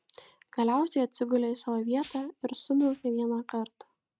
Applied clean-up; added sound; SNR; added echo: neural mask model RNNoise.